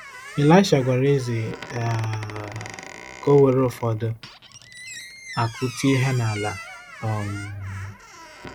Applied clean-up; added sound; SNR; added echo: none; Squeak; 16 dB; none.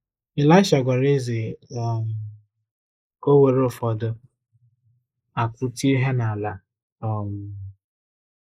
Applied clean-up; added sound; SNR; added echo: neural mask model Resemble Enhance denoiser.